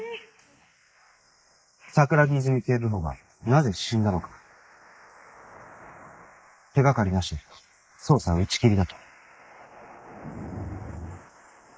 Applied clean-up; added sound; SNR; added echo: neural mask model Resemble Enhance denoiser.